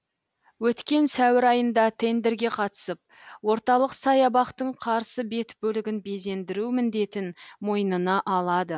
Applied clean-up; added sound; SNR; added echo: none; none; none; none.